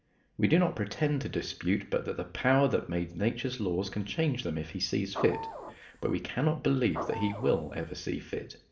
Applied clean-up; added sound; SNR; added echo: none; Printer / Engine; 9 dB; reverberation time 0.5 s.